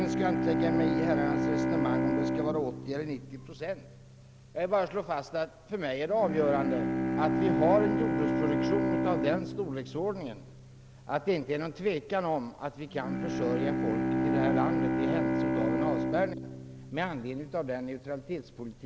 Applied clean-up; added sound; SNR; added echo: none; Bowed string instrument; -1 dB; none.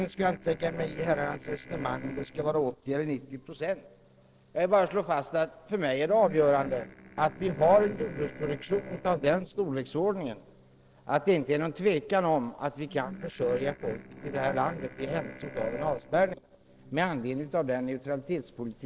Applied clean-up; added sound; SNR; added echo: neural separator model SepFormer DNS4.